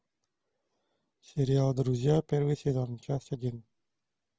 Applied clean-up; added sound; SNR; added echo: none; none; none; none.